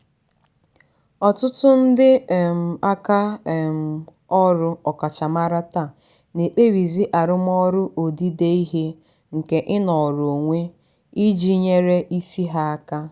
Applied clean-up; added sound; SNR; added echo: none; none; none; none.